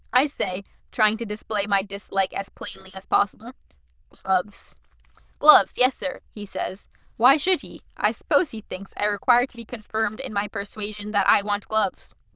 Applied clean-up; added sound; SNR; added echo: neural diffusion model UNIVERSE++.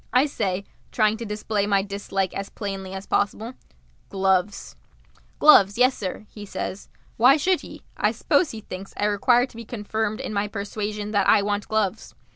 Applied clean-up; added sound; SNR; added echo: none; none; none; none.